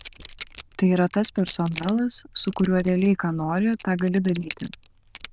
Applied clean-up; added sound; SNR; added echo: neural diffusion model UNIVERSE++.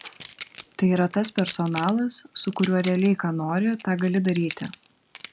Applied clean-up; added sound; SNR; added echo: none; Chink, clink; 5 dB; none.